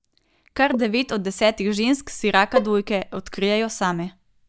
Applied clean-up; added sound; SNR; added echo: neural mask model DeepFilterNet 3.